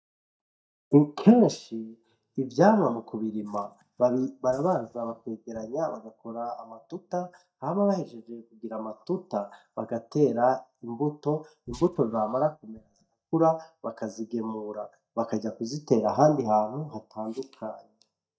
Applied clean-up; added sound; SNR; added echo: neural mask model DeepFilterNet 3.